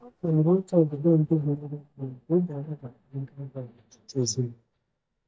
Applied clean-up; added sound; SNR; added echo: neural mask model DeepFilterNet 3.